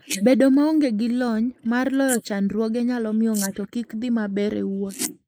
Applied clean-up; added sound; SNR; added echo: neural mask model Resemble Enhance denoiser.